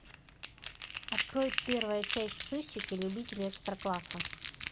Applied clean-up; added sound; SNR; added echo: none; Crackle; -4 dB; none.